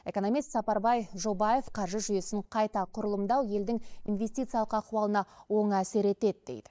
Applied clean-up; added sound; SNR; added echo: neural mask model Resemble Enhance denoiser.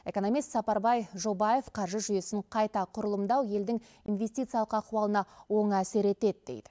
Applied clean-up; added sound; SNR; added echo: none; none; none; none.